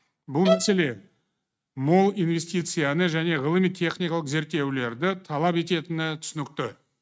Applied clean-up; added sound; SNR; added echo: neural mask model RNNoise.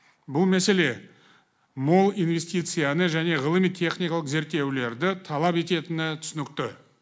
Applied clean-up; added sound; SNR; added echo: none; none; none; none.